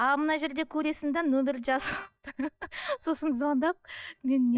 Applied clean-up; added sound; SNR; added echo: neural mask model DeepFilterNet 3.